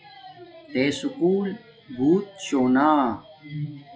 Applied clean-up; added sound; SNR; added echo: classical method log-MMSE.